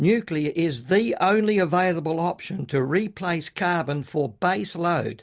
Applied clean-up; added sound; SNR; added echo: none; none; none; none.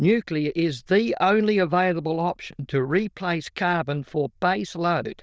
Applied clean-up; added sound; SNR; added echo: neural diffusion model UNIVERSE++.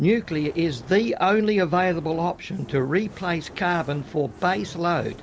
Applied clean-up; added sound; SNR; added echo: none; Fire; 20 dB; none.